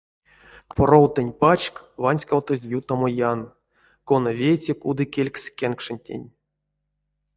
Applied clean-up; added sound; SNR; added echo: neural mask model DeepFilterNet 3.